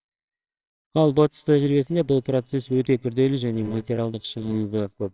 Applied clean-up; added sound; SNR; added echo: neural separator model SepFormer WHAMR!.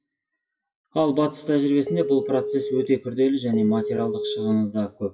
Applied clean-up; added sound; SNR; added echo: classical method WPE with log-MMSE.